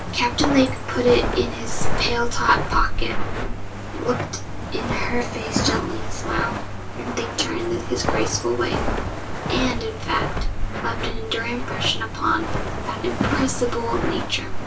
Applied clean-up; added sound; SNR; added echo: none; Walk, footsteps; 3 dB; reverberation time 0.2 s.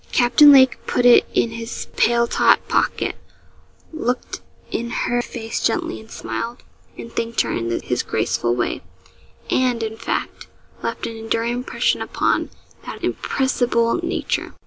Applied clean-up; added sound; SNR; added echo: none; none; none; none.